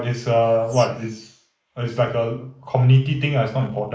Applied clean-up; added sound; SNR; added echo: neural mask model Resemble Enhance denoiser.